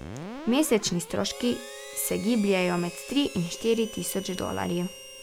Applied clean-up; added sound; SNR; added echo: none; Harmonica + Screech; 14 dB; none.